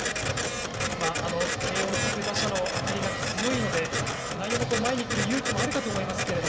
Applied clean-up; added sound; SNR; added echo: none; Printer; 2 dB; reverberation time 0.8 s.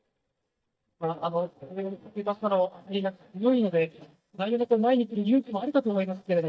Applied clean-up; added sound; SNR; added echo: neural mask model DeepFilterNet 3.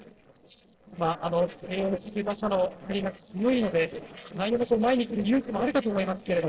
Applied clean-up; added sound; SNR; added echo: neural separator model SepFormer DNS4.